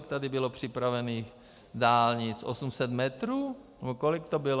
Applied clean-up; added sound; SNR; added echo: none; none; none; none.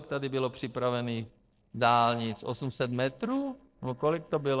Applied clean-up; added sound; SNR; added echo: neural separator model SepFormer DNS4.